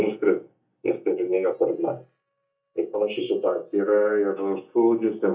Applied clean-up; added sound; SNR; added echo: neural mask model DeepFilterNet 3.